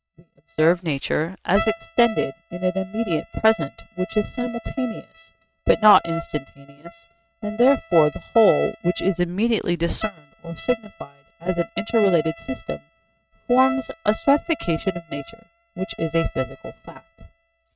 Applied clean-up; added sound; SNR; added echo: neural mask model RNNoise.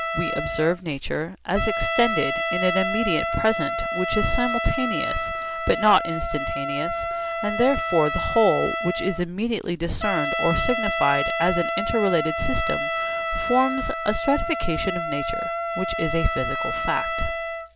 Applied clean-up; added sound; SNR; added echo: none; Trumpet; 2 dB; none.